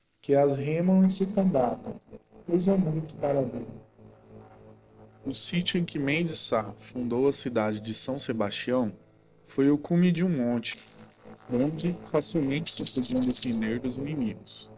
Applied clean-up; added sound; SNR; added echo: neural separator model SepFormer DNS4.